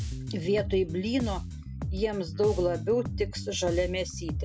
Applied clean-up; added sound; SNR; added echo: none; Bass guitar; 5 dB; none.